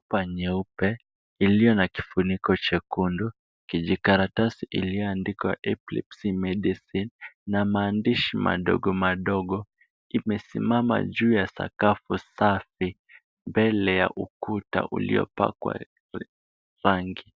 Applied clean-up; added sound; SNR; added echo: none; none; none; none.